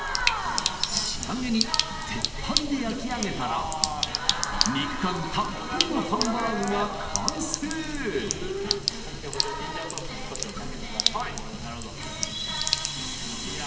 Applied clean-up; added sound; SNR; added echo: none; Sink (filling or washing); 1 dB; reverberation time 2.0 s.